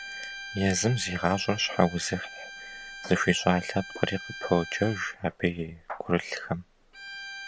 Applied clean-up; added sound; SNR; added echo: none; Bowed string instrument; 13 dB; none.